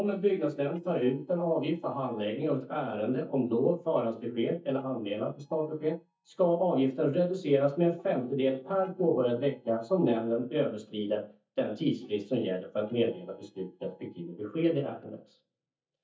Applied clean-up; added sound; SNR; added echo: neural mask model DeepFilterNet 3.